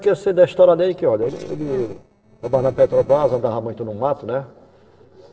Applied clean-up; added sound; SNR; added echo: neural separator model SepFormer DNS4.